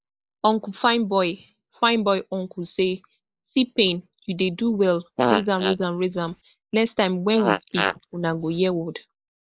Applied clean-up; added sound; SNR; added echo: neural mask model Resemble Enhance denoiser.